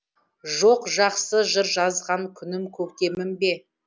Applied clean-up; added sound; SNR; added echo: none; none; none; none.